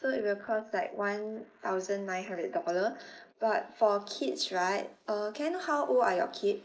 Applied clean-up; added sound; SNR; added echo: neural mask model Resemble Enhance denoiser.